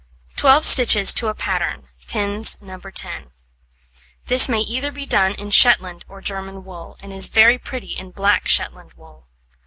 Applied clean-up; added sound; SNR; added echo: none; none; none; none.